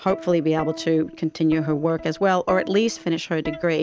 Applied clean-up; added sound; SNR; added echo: none; Plucked string instrument; 16 dB; none.